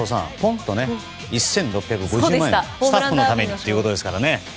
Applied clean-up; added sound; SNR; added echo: none; none; none; none.